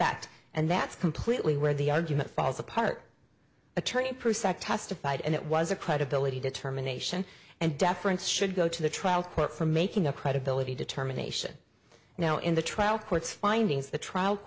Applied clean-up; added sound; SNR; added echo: none; none; none; none.